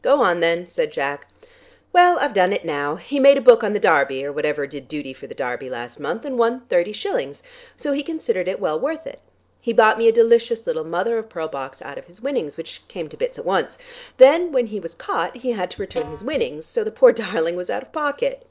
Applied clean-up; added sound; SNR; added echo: neural separator model SepFormer DNS4.